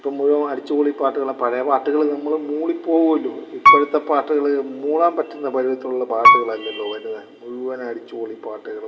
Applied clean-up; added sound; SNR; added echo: none; Piano; -2 dB; reverberation time 2.6 s.